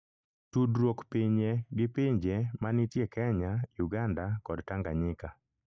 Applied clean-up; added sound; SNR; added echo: neural mask model DeepFilterNet 3.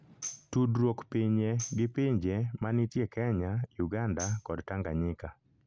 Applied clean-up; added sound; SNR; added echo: none; Tambourine; 14 dB; none.